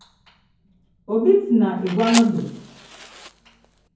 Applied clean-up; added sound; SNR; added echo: none; Fire; 11 dB; reverberation time 0.9 s.